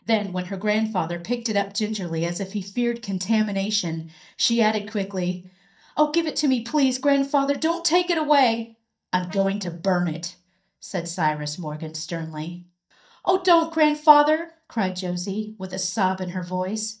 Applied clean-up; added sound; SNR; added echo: neural mask model DeepFilterNet 3.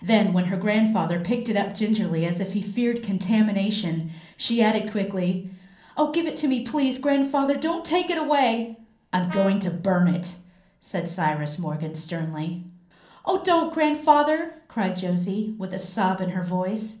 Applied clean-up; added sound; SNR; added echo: none; Brass instrument; 16 dB; reverberation time 0.6 s.